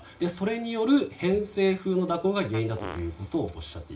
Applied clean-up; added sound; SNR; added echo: none; Fart; 16 dB; reverberation time 0.3 s.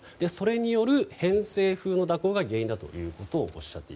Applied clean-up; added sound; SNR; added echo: none; none; none; none.